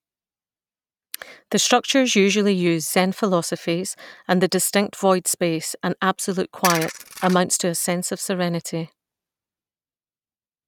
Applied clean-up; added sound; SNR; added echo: neural mask model RNNoise.